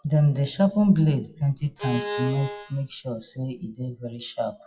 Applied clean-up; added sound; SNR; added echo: classical method WPE with log-MMSE.